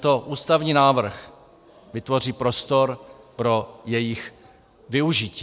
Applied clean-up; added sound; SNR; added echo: none; none; none; none.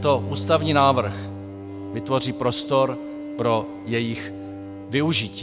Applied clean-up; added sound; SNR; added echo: none; Bowed string instrument; 8 dB; none.